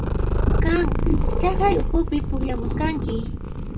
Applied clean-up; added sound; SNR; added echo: none; Purr; -2 dB; reverberation time 0.1 s.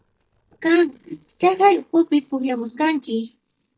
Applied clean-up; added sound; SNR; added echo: neural mask model DeepFilterNet 3.